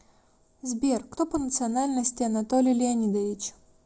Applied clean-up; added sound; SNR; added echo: none; none; none; none.